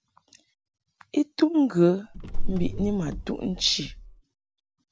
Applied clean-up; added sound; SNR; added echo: none; Car; 1 dB; none.